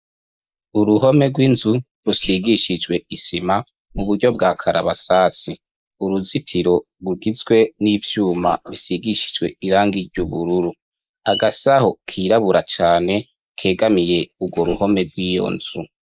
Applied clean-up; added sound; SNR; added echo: neural mask model Resemble Enhance denoiser.